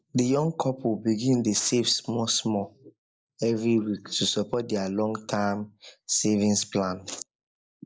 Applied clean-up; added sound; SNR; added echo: neural mask model Resemble Enhance denoiser.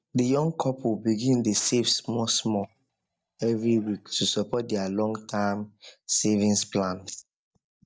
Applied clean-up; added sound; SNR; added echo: neural mask model DeepFilterNet 3.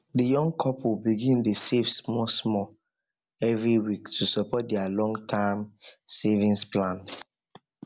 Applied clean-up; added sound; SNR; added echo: none; none; none; none.